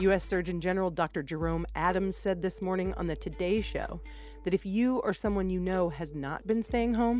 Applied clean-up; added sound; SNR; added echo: none; none; none; none.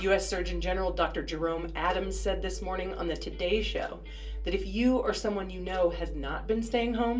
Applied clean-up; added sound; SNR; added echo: none; none; none; reverberation time 0.2 s.